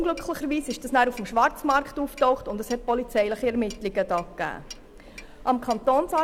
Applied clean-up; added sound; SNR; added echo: none; Clock; 18 dB; none.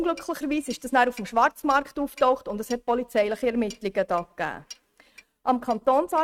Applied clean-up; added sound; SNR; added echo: neural mask model RNNoise.